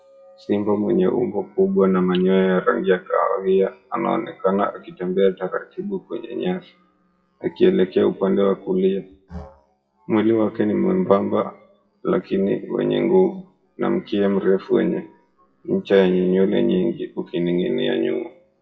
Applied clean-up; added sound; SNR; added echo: classical method WPE with log-MMSE.